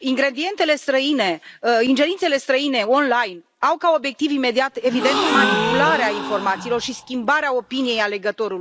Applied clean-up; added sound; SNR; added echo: none; Gasp; 4 dB; none.